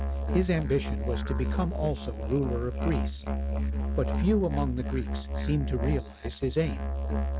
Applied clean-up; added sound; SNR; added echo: neural mask model RNNoise.